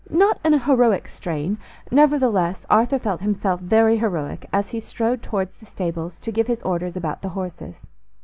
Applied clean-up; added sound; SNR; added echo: none; none; none; none.